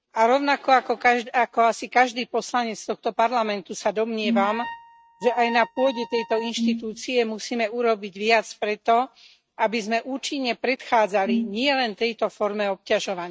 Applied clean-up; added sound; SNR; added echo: neural mask model RNNoise.